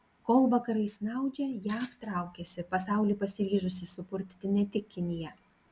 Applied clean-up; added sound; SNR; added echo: none; Tools; 17 dB; none.